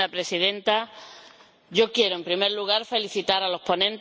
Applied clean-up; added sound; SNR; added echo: none; none; none; none.